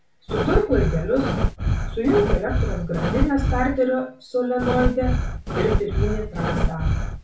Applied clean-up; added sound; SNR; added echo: none; Breathing; 0 dB; reverberation time 0.4 s.